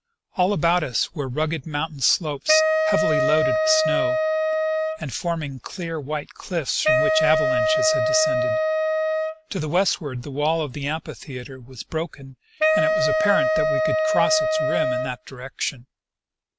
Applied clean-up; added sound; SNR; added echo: none; Wind instrument, woodwind instrument; -4 dB; none.